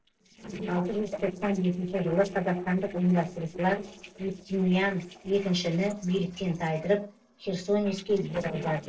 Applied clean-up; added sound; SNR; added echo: neural separator model SepFormer DNS4.